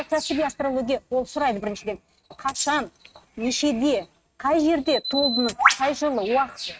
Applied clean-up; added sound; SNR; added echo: neural mask model RNNoise.